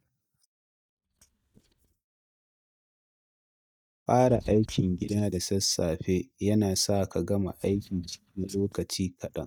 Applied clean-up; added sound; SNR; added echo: neural mask model DeepFilterNet 3.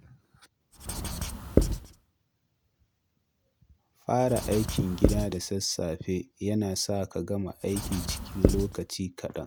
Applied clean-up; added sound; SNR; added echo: none; Writing; -2 dB; none.